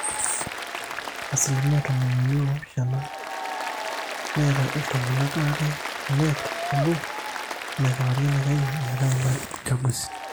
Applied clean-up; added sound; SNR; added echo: none; Applause; 7 dB; none.